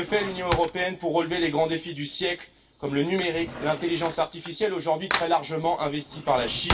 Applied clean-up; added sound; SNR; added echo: none; Cutlery, silverware / Drawer open or close; 9 dB; reverberation time 0.2 s.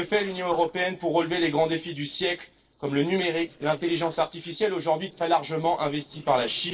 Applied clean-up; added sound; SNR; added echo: neural separator model SepFormer DNS4.